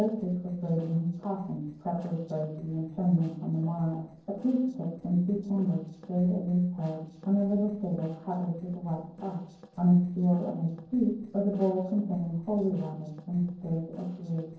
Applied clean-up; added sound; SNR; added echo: neural separator model SepFormer DNS4.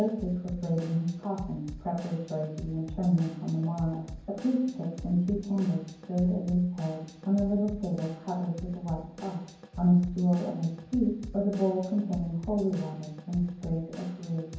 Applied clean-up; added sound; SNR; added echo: none; Drum / Drum kit; 15 dB; reverberation time 0.9 s.